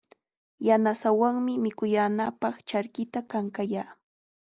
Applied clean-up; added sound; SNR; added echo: none; none; none; none.